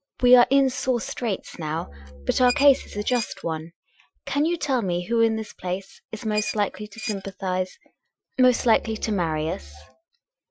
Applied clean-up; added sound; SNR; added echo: classical method Wiener filter.